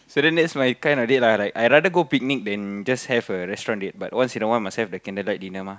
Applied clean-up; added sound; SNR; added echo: none; none; none; none.